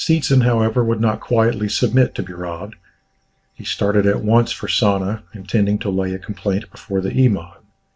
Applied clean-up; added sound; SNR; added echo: none; none; none; none.